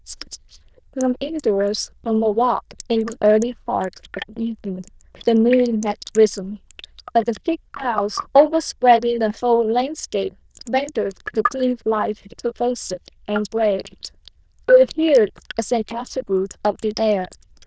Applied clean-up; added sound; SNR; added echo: neural diffusion model UNIVERSE++.